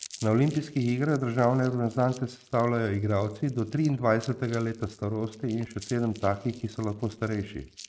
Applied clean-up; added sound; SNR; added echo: neural mask model RNNoise.